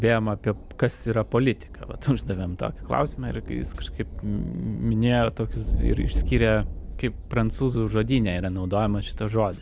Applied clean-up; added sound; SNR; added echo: none; Thunder; 7 dB; none.